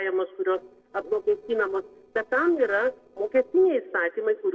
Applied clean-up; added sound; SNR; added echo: neural separator model SepFormer DNS4.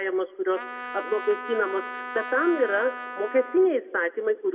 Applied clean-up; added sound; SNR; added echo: none; Trumpet; 10 dB; reverberation time 0.9 s.